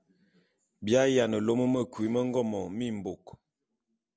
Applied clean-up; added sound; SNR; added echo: none; none; none; none.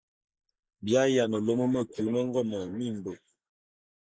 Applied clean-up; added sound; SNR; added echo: neural mask model Resemble Enhance denoiser.